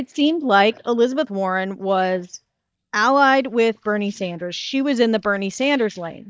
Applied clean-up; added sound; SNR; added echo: neural mask model DeepFilterNet 3.